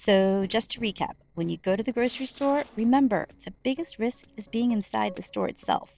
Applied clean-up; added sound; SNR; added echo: neural separator model SepFormer DNS4.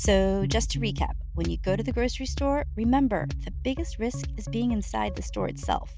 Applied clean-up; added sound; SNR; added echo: none; none; none; none.